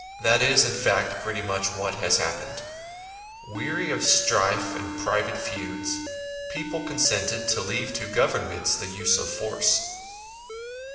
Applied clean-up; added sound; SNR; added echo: none; Alarm; 9 dB; reverberation time 2.1 s.